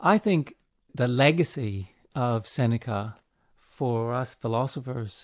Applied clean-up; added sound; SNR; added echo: none; none; none; none.